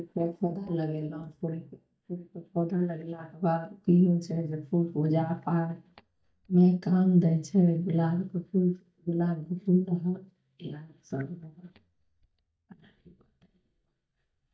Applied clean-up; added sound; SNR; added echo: neural mask model DeepFilterNet 3.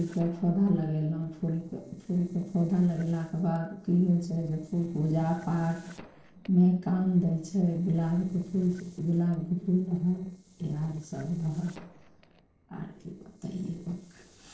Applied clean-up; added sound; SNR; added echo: neural separator model SepFormer DNS4.